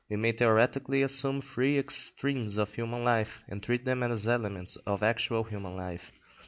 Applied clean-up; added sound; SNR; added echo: none; none; none; none.